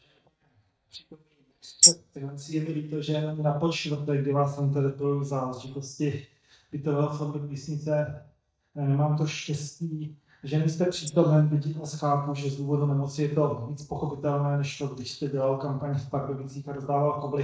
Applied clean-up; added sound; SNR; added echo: neural mask model DeepFilterNet 3.